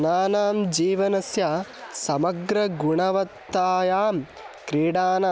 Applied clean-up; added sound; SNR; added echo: none; none; none; none.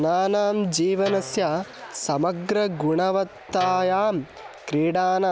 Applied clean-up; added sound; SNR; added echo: none; Guitar; 16 dB; none.